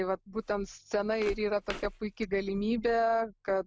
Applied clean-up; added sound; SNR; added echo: none; Walk, footsteps; 18 dB; none.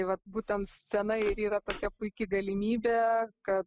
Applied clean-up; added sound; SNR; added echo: classical method spectral subtraction.